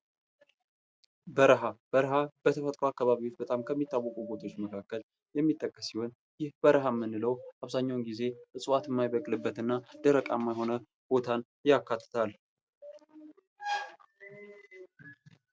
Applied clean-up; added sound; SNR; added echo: none; none; none; none.